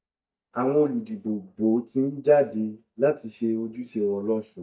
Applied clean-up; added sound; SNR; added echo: neural mask model DeepFilterNet 3.